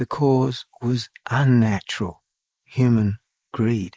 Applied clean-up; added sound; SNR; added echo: neural mask model Resemble Enhance denoiser.